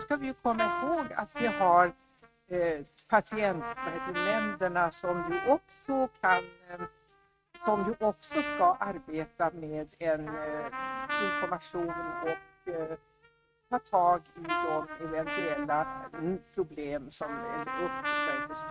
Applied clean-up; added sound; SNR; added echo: neural mask model RNNoise.